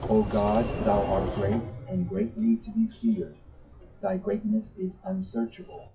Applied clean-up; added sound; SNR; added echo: classical method WPE with log-MMSE.